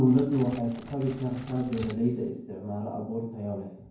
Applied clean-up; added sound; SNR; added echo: none; Crackle; 16 dB; reverberation time 0.9 s.